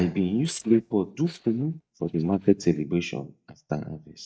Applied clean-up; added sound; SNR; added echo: neural mask model DeepFilterNet 3.